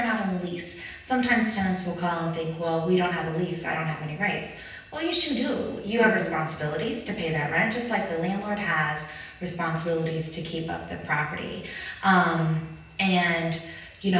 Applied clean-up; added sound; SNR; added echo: none; none; none; reverberation time 0.9 s.